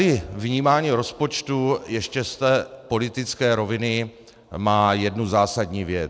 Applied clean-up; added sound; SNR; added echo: none; none; none; none.